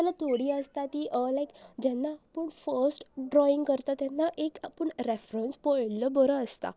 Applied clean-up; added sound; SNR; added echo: none; none; none; none.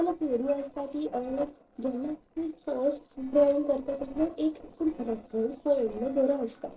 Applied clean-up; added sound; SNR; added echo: neural separator model SepFormer DNS4.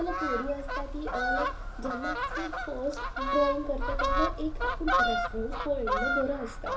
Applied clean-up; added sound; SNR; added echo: none; Fowl; -3 dB; reverberation time 0.3 s.